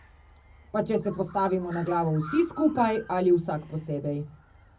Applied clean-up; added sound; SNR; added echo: none; Bird; 19 dB; reverberation time 0.4 s.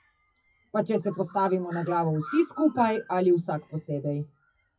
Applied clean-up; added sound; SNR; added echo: classical method WPE with log-MMSE.